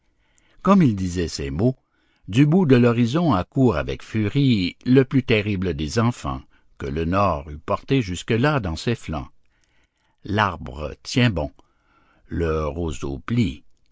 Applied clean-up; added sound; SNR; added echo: none; none; none; none.